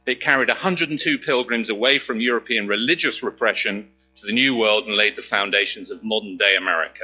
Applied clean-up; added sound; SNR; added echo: classical method log-MMSE.